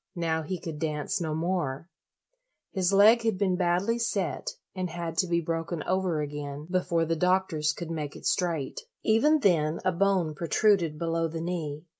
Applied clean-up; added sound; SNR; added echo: none; none; none; none.